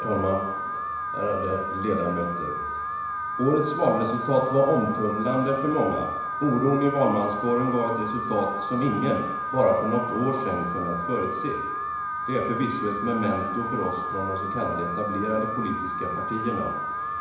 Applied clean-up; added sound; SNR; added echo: none; Alarm; 4 dB; reverberation time 1.0 s.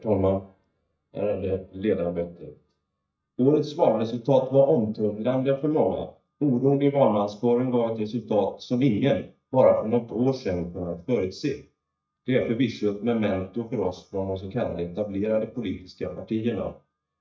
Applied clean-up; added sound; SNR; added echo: neural mask model DeepFilterNet 3.